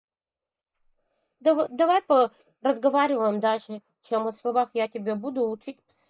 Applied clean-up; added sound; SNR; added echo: neural mask model Resemble Enhance denoiser.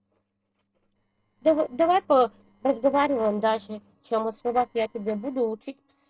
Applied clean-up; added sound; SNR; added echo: neural separator model SepFormer DNS4.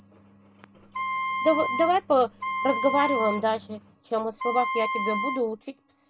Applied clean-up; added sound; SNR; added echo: none; Wind instrument, woodwind instrument; 3 dB; none.